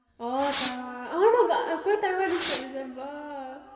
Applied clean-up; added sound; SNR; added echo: none; Fireworks; 7 dB; reverberation time 2.0 s.